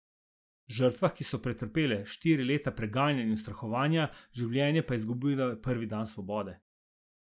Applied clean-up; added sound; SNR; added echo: none; none; none; none.